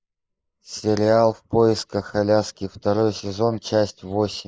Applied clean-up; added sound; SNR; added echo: neural mask model Resemble Enhance denoiser.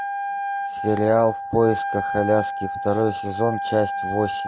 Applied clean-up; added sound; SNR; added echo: none; Wind instrument, woodwind instrument; 4 dB; none.